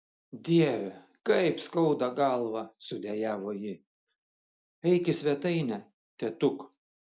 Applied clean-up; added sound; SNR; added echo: none; none; none; none.